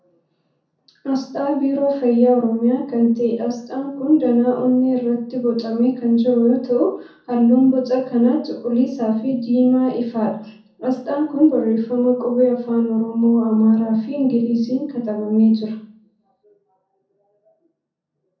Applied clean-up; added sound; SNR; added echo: none; none; none; reverberation time 0.5 s.